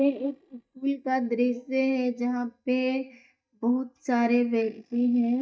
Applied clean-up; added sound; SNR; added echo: neural mask model DeepFilterNet 3.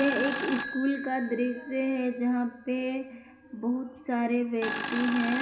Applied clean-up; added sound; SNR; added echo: none; Telephone; 0 dB; reverberation time 2.3 s.